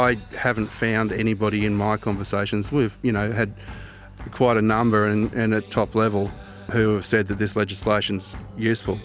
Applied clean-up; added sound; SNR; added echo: none; none; none; none.